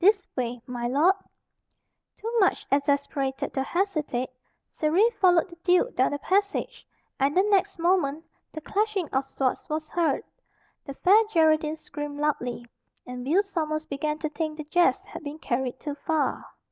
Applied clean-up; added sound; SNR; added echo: none; none; none; none.